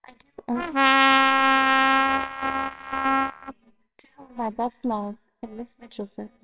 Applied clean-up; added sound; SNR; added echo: neural separator model SepFormer WHAMR!.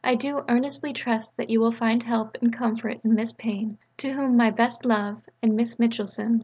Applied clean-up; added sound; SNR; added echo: none; none; none; none.